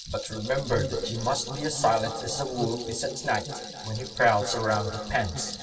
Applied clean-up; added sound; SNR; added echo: none; Rattle; 14 dB; reverberation time 2.6 s.